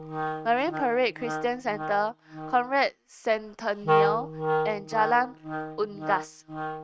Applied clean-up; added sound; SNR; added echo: neural mask model RNNoise.